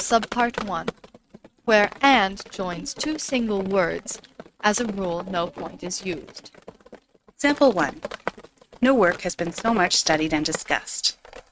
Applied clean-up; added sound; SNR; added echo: neural mask model RNNoise.